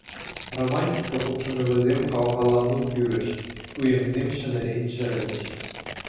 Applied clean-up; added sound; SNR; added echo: none; Tearing; 14 dB; reverberation time 1.3 s.